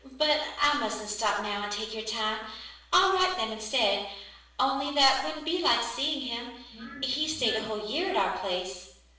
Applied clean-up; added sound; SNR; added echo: none; Glass; 13 dB; reverberation time 0.7 s.